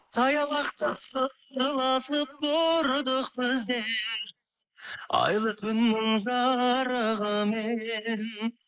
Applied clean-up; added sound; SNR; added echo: neural mask model Resemble Enhance denoiser.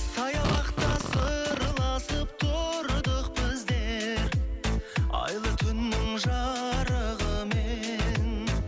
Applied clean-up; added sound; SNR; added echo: none; Fart; 5 dB; none.